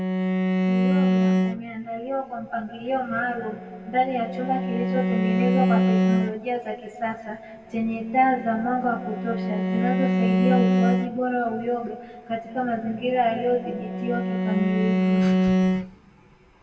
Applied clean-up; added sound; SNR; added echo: none; Bowed string instrument; -3 dB; reverberation time 1.5 s.